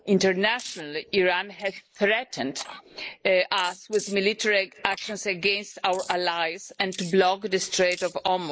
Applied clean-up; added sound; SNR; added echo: neural mask model Resemble Enhance denoiser.